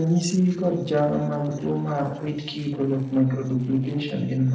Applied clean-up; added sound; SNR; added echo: neural separator model SepFormer DNS4.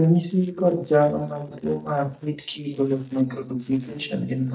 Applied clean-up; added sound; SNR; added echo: neural mask model DeepFilterNet 3.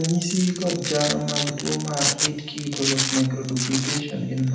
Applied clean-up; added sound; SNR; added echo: none; Domestic sounds, home sounds; 4 dB; reverberation time 0.8 s.